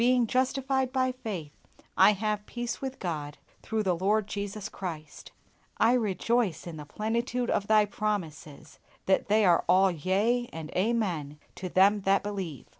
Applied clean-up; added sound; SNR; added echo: none; none; none; none.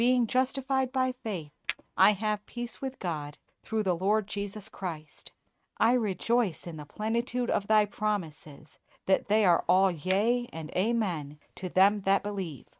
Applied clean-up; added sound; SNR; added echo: neural mask model RNNoise.